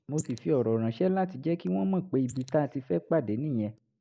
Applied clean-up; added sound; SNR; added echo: neural mask model Resemble Enhance denoiser.